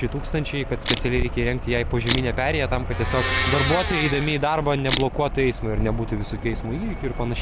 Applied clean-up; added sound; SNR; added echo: none; Domestic sounds, home sounds + Camera; 6 dB; none.